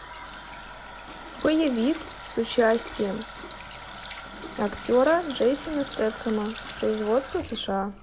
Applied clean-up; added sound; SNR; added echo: none; Water tap, faucet; 12 dB; none.